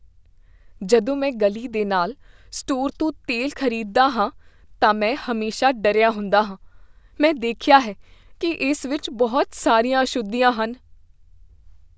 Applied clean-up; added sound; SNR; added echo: none; none; none; none.